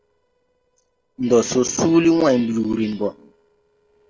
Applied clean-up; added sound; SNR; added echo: neural separator model SepFormer DNS4.